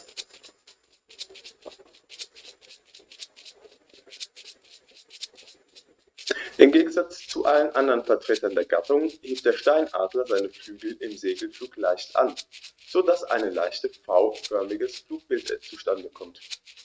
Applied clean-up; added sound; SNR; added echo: neural mask model RNNoise.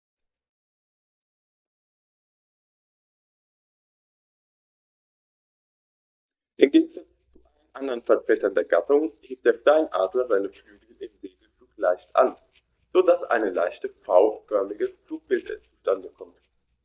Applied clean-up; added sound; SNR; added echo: neural mask model DeepFilterNet 3.